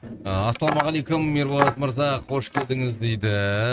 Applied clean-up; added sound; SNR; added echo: neural mask model RNNoise.